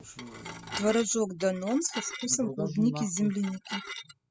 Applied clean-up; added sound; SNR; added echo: classical method spectral subtraction.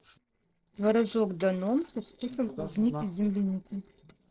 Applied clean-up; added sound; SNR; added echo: neural separator model SepFormer DNS4.